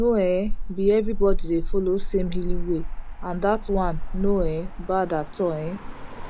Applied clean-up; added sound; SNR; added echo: none; Motor vehicle (road); 1 dB; none.